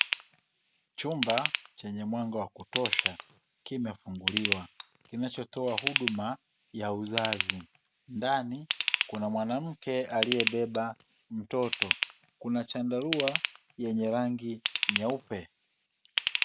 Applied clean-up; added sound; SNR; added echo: none; Ratchet, pawl / Tools; 0 dB; none.